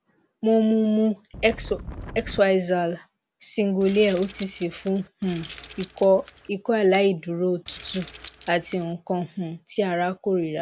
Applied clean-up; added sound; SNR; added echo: none; Keys jangling + Wind; 12 dB; none.